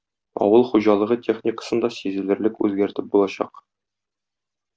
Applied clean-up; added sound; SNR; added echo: none; none; none; none.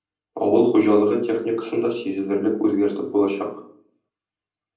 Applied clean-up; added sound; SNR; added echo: none; none; none; reverberation time 0.6 s.